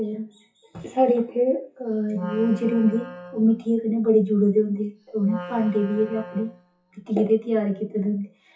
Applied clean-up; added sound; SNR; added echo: classical method WPE with log-MMSE.